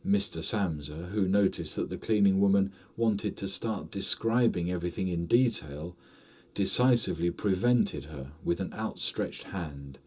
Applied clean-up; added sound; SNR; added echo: none; none; none; reverberation time 0.2 s.